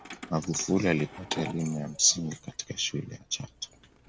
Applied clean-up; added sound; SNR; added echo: none; Keys jangling; 15 dB; none.